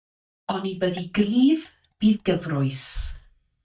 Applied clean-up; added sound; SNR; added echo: neural mask model DeepFilterNet 3.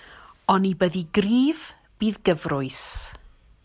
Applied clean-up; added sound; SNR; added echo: none; none; none; none.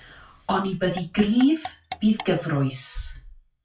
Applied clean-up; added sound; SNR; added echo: classical method WPE with log-MMSE.